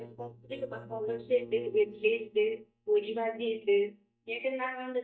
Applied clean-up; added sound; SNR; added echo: neural mask model DeepFilterNet 3.